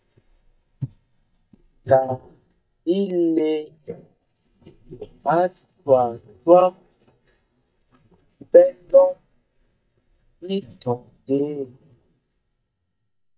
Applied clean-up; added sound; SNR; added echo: neural mask model DeepFilterNet 3.